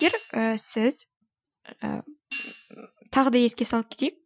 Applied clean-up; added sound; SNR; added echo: classical method Wiener filter.